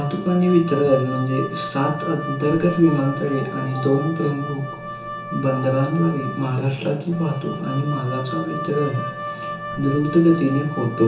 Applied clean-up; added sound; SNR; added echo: none; Wind instrument, woodwind instrument; 10 dB; reverberation time 0.7 s.